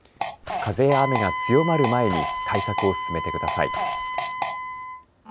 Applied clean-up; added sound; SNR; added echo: none; Wind instrument, woodwind instrument + Fart; 3 dB; none.